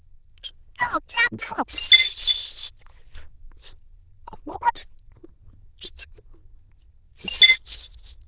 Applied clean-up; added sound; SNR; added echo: neural diffusion model UNIVERSE++.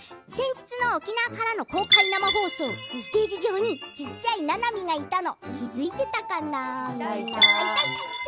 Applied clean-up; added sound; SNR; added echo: none; Chime; 1 dB; none.